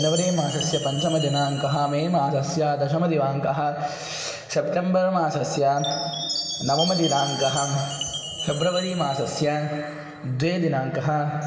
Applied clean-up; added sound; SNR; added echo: none; Chime; 10 dB; reverberation time 0.2 s.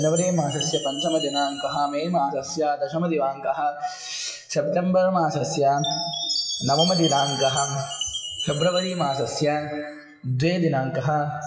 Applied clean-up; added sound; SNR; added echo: classical method WPE with log-MMSE.